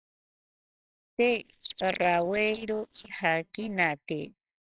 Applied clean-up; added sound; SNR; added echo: neural separator model SepFormer WHAMR!.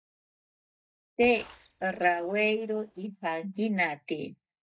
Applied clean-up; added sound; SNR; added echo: neural mask model DeepFilterNet 3.